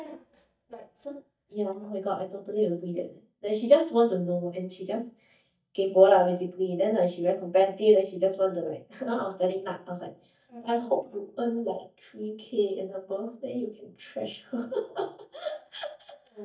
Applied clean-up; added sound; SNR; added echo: neural mask model DeepFilterNet 3.